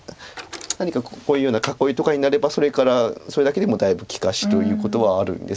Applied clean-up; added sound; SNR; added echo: none; none; none; none.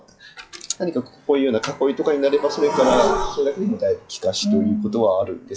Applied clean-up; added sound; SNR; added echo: classical method log-MMSE.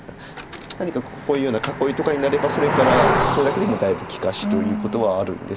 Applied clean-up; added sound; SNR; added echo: none; Cricket; 3 dB; none.